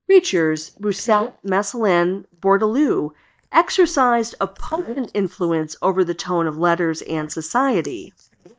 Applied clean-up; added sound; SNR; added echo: neural mask model DeepFilterNet 3.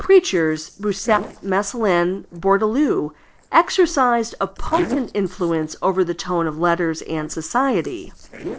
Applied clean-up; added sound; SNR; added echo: neural separator model SepFormer DNS4.